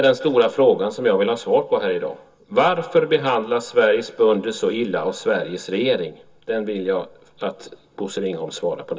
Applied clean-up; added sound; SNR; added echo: none; none; none; reverberation time 0.2 s.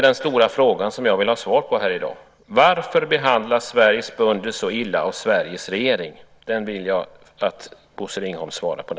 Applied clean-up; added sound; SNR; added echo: none; none; none; none.